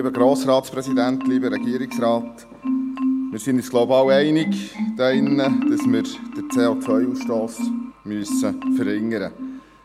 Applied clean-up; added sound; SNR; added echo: none; Marimba, xylophone; 1 dB; none.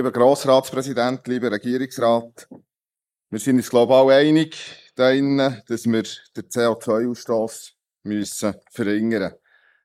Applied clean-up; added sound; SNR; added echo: neural mask model Resemble Enhance denoiser.